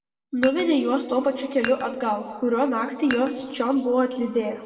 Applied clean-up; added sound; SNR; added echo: none; Dishes, pots, and pans; 15 dB; reverberation time 1.6 s.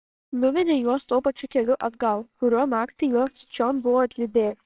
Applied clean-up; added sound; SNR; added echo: neural separator model SepFormer WHAMR!.